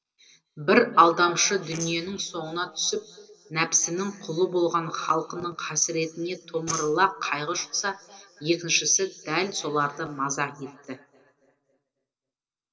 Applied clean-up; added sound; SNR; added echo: neural separator model SepFormer DNS4.